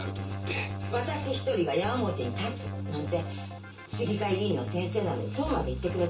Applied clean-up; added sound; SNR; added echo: none; Keyboard (musical); 4 dB; reverberation time 0.2 s.